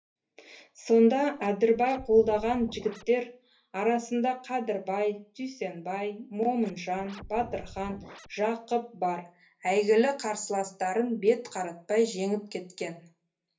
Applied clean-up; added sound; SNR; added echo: none; Scratching (performance technique); 18 dB; reverberation time 0.3 s.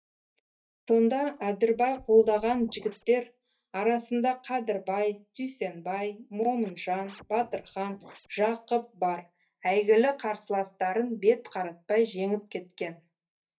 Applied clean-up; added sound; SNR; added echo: neural mask model DeepFilterNet 3.